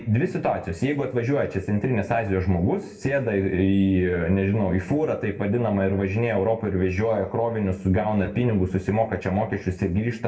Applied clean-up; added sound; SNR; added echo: none; none; none; reverberation time 0.6 s.